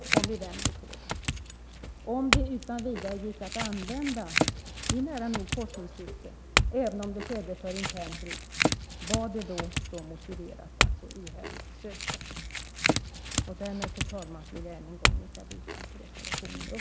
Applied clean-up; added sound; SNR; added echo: none; Chink, clink / Domestic sounds, home sounds; -5 dB; none.